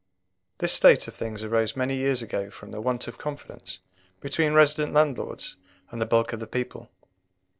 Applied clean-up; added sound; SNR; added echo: neural separator model SepFormer DNS4.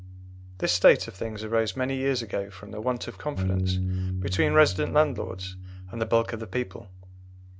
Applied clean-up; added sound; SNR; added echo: none; Bass guitar; 6 dB; none.